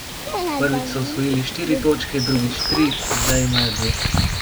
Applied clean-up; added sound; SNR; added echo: none; Bird vocalization, bird call, bird song; 1 dB; none.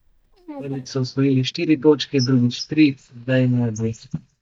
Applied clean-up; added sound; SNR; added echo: neural mask model DeepFilterNet 3.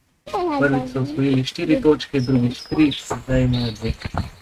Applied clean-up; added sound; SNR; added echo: neural mask model RNNoise.